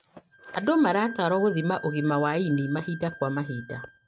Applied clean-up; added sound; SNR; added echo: neural mask model RNNoise.